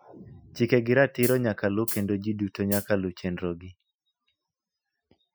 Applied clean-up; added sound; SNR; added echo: classical method Wiener filter.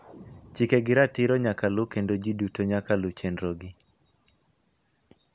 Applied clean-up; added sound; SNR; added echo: none; none; none; none.